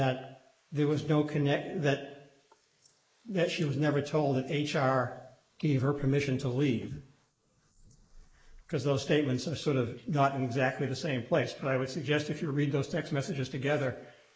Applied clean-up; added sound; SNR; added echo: neural mask model Resemble Enhance denoiser.